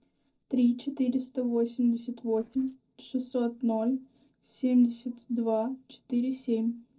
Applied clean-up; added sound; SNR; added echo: neural separator model SepFormer DNS4.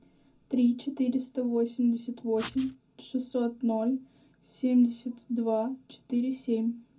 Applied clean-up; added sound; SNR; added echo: none; Writing; 8 dB; reverberation time 0.3 s.